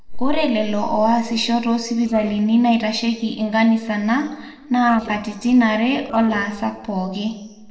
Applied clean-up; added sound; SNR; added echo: neural separator model SepFormer DNS4.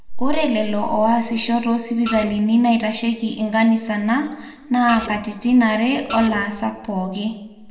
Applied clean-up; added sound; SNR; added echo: none; Printer; 9 dB; reverberation time 0.7 s.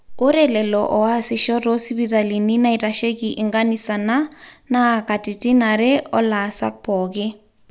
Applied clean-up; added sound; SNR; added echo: none; none; none; none.